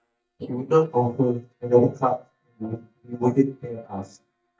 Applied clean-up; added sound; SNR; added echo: neural mask model DeepFilterNet 3.